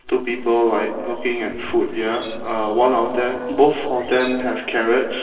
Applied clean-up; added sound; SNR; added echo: neural separator model SepFormer DNS4.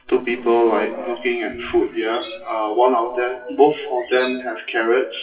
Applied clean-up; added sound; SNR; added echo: classical method WPE with log-MMSE.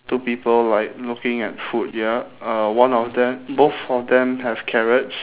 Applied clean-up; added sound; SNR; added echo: none; none; none; none.